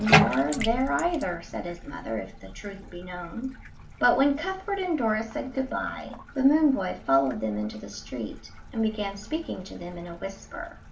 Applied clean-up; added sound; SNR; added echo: none; Bathtub (filling or washing); 6 dB; reverberation time 0.2 s.